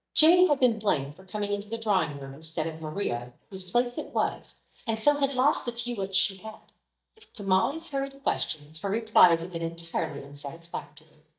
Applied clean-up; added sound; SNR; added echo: neural mask model DeepFilterNet 3.